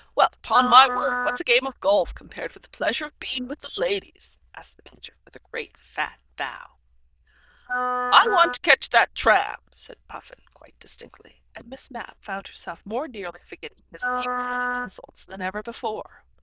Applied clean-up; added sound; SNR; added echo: neural diffusion model UNIVERSE++.